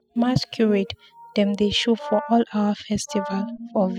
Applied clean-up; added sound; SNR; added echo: classical method spectral subtraction.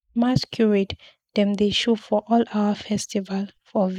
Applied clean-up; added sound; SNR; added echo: neural mask model Resemble Enhance denoiser.